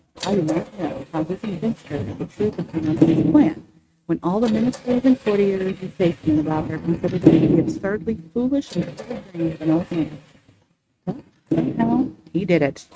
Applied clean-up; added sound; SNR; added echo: neural mask model RNNoise.